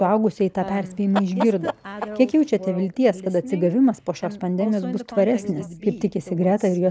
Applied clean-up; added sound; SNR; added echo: none; Chicken, rooster; 11 dB; none.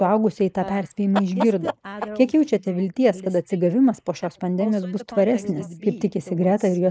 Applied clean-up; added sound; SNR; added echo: neural mask model Resemble Enhance denoiser.